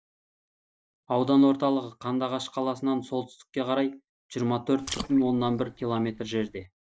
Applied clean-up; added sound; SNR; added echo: neural mask model DeepFilterNet 3.